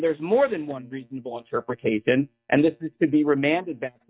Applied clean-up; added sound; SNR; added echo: neural mask model DeepFilterNet 3.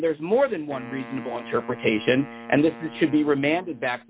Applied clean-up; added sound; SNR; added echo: none; Wind instrument, woodwind instrument; 17 dB; none.